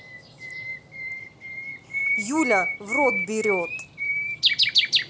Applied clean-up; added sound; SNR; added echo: none; Bird; -3 dB; none.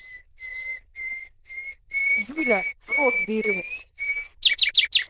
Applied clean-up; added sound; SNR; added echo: neural diffusion model UNIVERSE++.